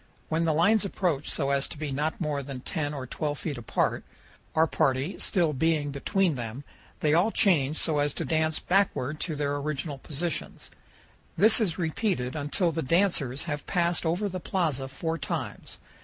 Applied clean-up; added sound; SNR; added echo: none; none; none; none.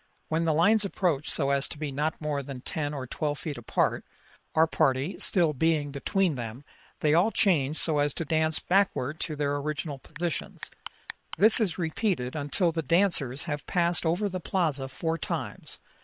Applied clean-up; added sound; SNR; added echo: neural separator model SepFormer WHAM!.